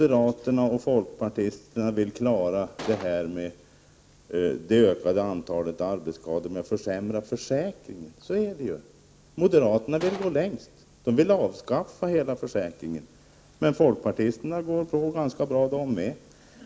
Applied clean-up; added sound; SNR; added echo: none; Gunshot, gunfire; 11 dB; none.